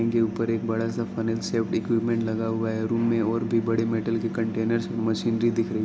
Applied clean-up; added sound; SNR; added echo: none; none; none; none.